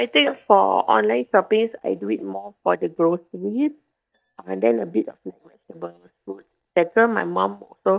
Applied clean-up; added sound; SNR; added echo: neural mask model DeepFilterNet 3.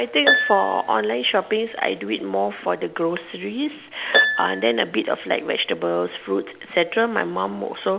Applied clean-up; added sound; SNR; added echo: none; Harp; 5 dB; none.